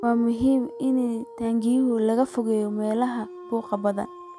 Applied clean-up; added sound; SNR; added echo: none; Dog; 17 dB; none.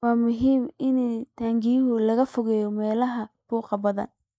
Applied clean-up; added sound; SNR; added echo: neural mask model Resemble Enhance denoiser.